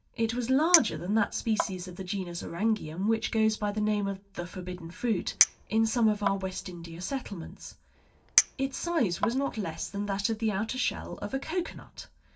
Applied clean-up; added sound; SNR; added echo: none; Chink, clink; 4 dB; reverberation time 0.2 s.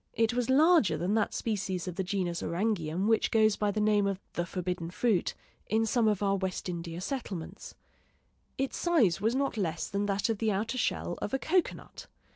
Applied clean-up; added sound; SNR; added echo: none; none; none; none.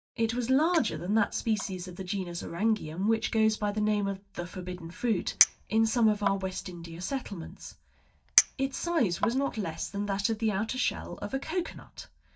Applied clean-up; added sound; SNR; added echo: neural mask model DeepFilterNet 3.